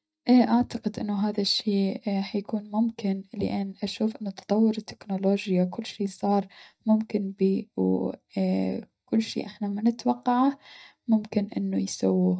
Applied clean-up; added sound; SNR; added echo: neural mask model DeepFilterNet 3.